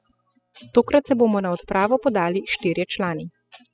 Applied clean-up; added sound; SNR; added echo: classical method spectral subtraction.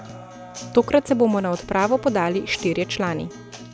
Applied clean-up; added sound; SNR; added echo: none; Acoustic guitar; 15 dB; none.